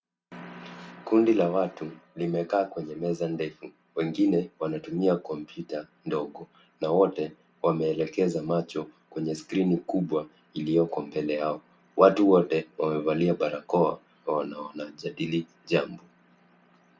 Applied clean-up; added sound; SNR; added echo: none; none; none; none.